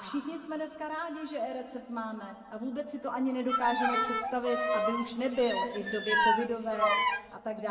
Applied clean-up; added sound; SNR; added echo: none; Bowed string instrument; -3 dB; reverberation time 1.9 s.